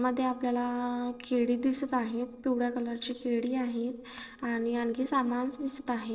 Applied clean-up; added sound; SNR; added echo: neural separator model SepFormer DNS4.